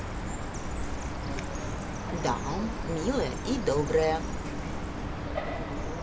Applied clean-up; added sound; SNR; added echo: none; Chirp, tweet; 0 dB; none.